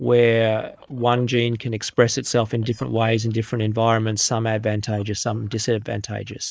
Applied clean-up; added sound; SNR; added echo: neural mask model DeepFilterNet 3.